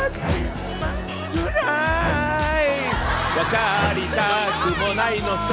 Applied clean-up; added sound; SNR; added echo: none; Bowed string instrument; 11 dB; none.